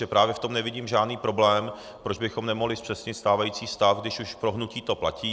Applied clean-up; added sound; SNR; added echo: none; none; none; none.